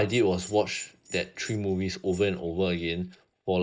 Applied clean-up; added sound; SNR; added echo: neural mask model DeepFilterNet 3.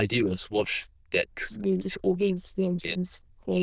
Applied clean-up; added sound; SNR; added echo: neural diffusion model UNIVERSE++.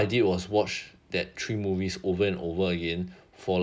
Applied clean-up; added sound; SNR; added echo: none; none; none; none.